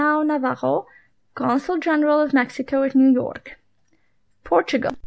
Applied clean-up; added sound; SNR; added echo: none; none; none; none.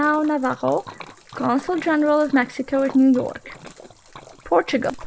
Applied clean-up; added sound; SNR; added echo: none; Splash, splatter; 20 dB; none.